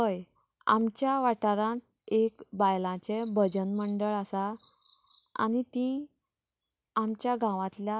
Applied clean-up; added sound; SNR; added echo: none; none; none; none.